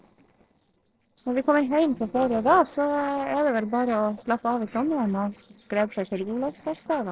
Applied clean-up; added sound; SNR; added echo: neural separator model SepFormer DNS4.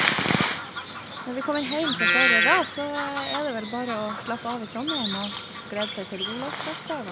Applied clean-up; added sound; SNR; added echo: none; Bird vocalization, bird call, bird song; -4 dB; none.